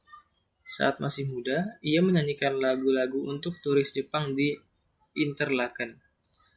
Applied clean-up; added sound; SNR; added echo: none; none; none; none.